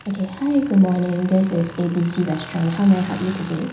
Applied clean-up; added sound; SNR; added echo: none; Tools; 18 dB; reverberation time 0.9 s.